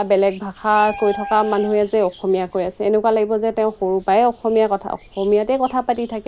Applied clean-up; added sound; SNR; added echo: none; Meow; 16 dB; none.